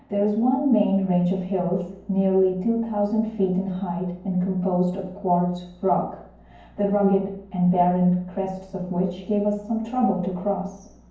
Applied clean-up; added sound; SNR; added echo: none; none; none; reverberation time 0.9 s.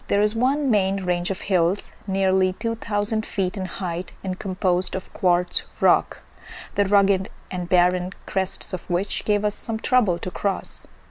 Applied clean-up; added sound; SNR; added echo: none; none; none; none.